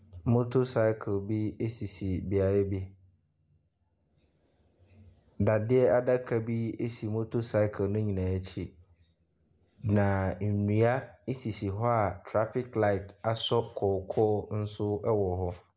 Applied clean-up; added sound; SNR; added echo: none; none; none; none.